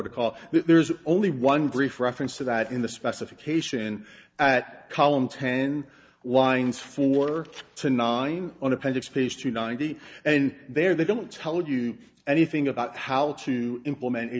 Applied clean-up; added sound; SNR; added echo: none; none; none; none.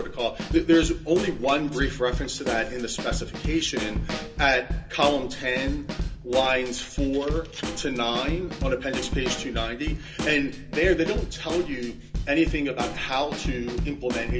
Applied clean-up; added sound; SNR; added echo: none; Snare drum / Drum kit; 5 dB; reverberation time 0.2 s.